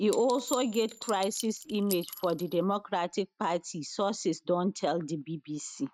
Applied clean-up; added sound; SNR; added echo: neural mask model RNNoise.